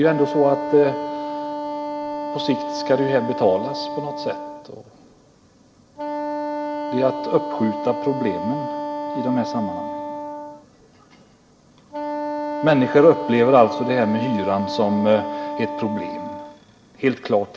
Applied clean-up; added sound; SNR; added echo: none; Wind instrument, woodwind instrument; 6 dB; reverberation time 0.3 s.